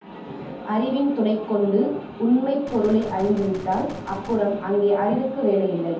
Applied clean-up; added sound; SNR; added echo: none; Gunshot, gunfire; 20 dB; reverberation time 0.6 s.